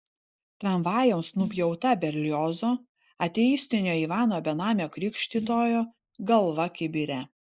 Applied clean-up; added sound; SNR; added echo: none; Snare drum; 16 dB; none.